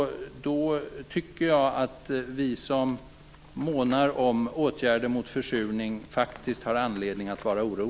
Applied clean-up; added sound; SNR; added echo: none; none; none; none.